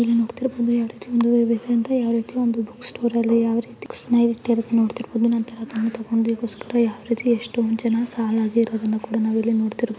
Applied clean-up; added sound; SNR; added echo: none; none; none; none.